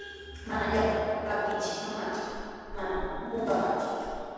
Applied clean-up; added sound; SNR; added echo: none; Chewing, mastication; 15 dB; reverberation time 2.1 s.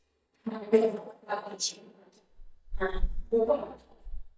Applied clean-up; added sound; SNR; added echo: neural mask model DeepFilterNet 3.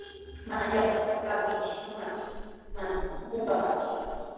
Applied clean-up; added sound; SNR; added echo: neural separator model SepFormer DNS4.